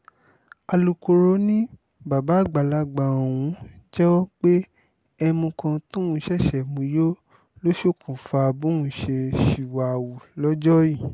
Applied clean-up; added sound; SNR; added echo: none; none; none; none.